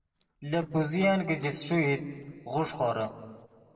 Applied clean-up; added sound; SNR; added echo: neural separator model SepFormer DNS4.